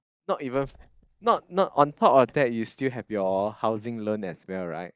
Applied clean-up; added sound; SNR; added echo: neural mask model DeepFilterNet 3.